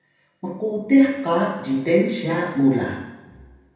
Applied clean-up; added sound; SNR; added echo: none; none; none; reverberation time 0.9 s.